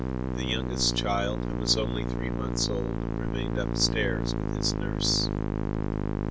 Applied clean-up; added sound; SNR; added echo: none; Musical instrument; -3 dB; none.